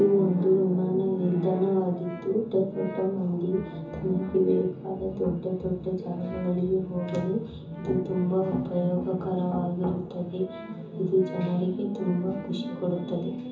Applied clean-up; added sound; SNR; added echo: none; Brass instrument; 20 dB; reverberation time 0.6 s.